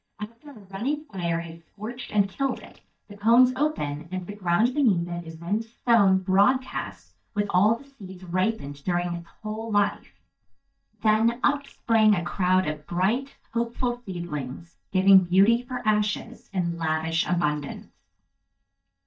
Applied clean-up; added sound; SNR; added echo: neural mask model DeepFilterNet 3.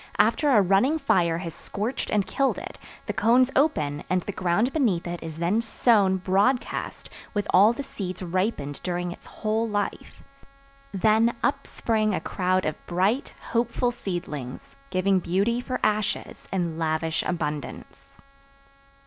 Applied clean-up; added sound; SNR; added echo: none; none; none; none.